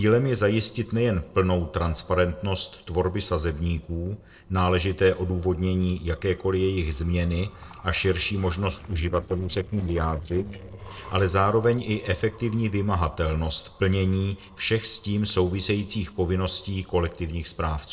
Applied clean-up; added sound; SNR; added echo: neural separator model SepFormer DNS4.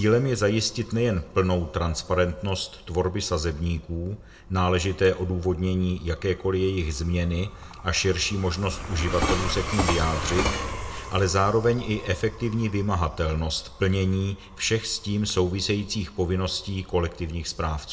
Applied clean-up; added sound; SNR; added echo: none; Train; 10 dB; reverberation time 0.3 s.